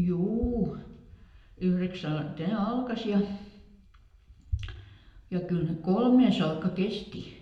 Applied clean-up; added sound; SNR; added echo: none; none; none; reverberation time 0.7 s.